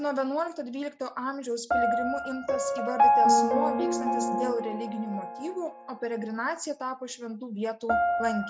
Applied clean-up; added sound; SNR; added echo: none; Piano; -4 dB; none.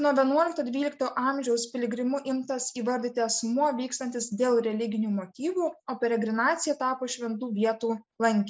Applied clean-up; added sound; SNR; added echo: none; none; none; none.